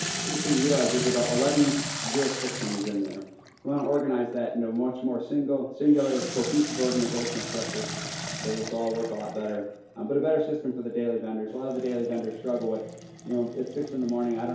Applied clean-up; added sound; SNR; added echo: none; Sink (filling or washing) / Water tap, faucet; 8 dB; reverberation time 2.4 s.